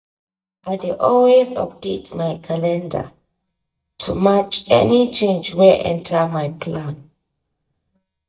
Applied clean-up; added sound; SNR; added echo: neural mask model DeepFilterNet 3.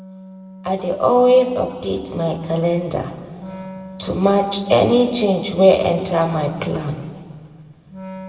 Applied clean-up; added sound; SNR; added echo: none; Wind instrument, woodwind instrument; 18 dB; reverberation time 1.8 s.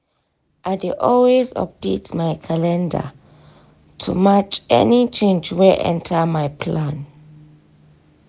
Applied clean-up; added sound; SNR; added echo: none; none; none; none.